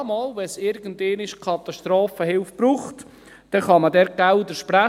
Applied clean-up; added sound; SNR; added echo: none; none; none; none.